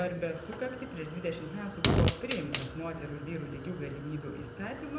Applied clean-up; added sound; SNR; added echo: none; Fire; -4 dB; reverberation time 0.8 s.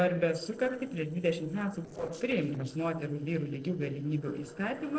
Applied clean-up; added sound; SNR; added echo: neural separator model SepFormer DNS4.